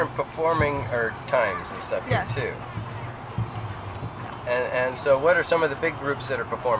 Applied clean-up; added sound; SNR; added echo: none; none; none; none.